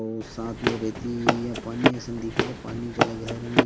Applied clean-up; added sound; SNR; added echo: none; Run; -5 dB; none.